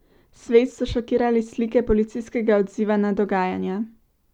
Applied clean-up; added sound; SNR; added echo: none; none; none; none.